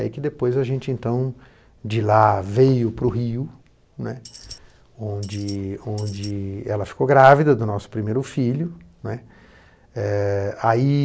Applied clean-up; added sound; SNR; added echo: none; Tambourine; 19 dB; none.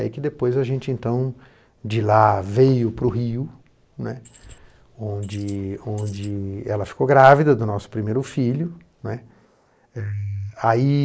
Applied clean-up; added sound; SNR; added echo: neural mask model Resemble Enhance denoiser.